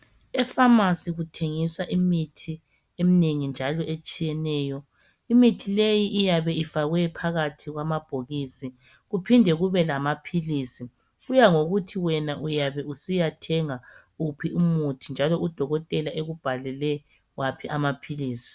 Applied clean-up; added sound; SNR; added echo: none; none; none; none.